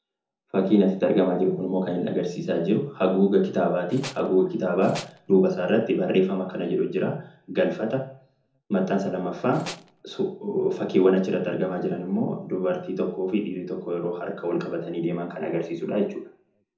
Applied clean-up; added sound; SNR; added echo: none; Tools; 14 dB; reverberation time 0.5 s.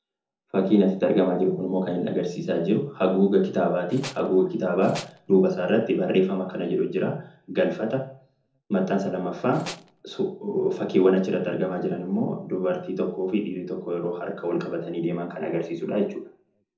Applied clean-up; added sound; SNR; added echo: neural separator model SepFormer DNS4.